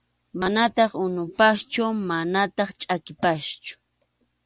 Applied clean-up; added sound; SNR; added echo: none; none; none; none.